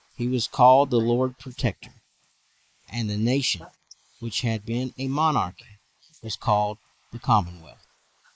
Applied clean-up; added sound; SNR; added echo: neural mask model Resemble Enhance denoiser.